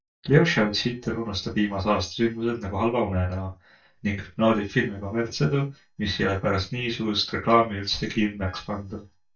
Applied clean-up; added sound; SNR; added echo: neural mask model DeepFilterNet 3.